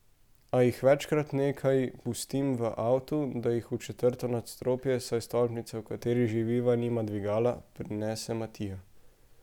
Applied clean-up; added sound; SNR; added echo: none; none; none; none.